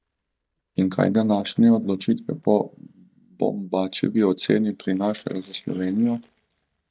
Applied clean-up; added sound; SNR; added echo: neural mask model DeepFilterNet 3.